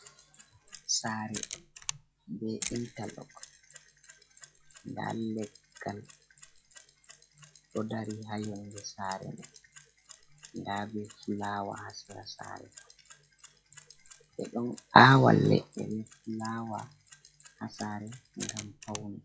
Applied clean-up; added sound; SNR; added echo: classical method log-MMSE.